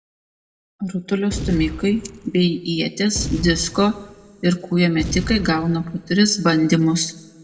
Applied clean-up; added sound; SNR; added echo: none; Boom; 11 dB; reverberation time 0.8 s.